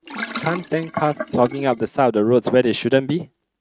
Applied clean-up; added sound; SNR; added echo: neural mask model RNNoise.